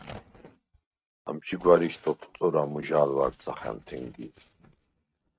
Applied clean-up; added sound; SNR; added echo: neural mask model RNNoise.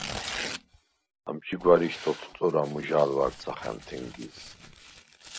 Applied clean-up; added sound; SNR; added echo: none; Tearing; 13 dB; none.